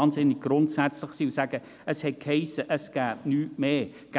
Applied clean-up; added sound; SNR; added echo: none; none; none; none.